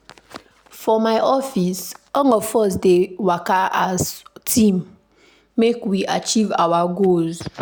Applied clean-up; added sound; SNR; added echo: none; none; none; none.